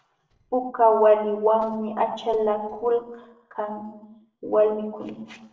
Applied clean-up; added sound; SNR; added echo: neural separator model SepFormer DNS4.